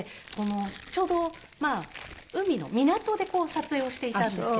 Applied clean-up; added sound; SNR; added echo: none; Tearing; 17 dB; none.